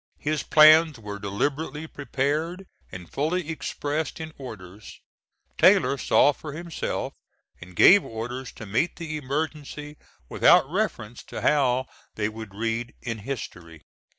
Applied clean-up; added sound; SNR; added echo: none; none; none; none.